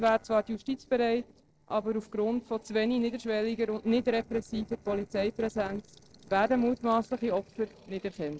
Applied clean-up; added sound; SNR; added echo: neural separator model SepFormer DNS4.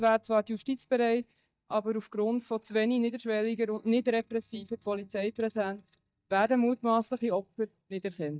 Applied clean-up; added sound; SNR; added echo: neural mask model DeepFilterNet 3.